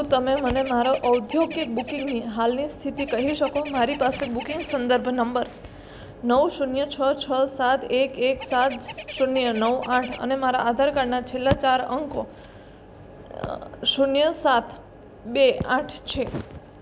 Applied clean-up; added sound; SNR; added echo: none; Bird; 12 dB; none.